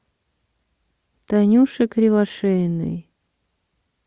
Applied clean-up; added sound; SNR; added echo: none; none; none; none.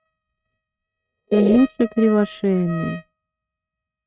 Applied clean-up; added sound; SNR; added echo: neural mask model RNNoise.